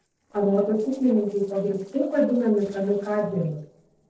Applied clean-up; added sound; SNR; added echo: neural separator model SepFormer DNS4.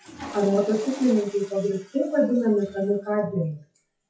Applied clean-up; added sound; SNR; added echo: classical method WPE with log-MMSE.